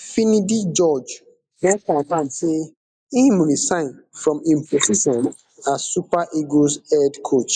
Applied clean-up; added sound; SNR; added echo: neural mask model Resemble Enhance denoiser.